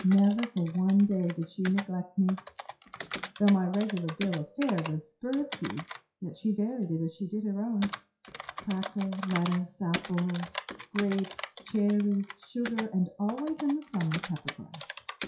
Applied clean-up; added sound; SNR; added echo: classical method WPE with log-MMSE.